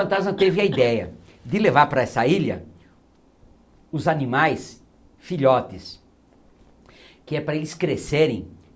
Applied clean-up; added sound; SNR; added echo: none; none; none; none.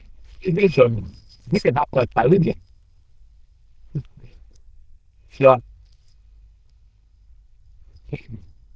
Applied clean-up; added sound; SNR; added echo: neural diffusion model UNIVERSE++.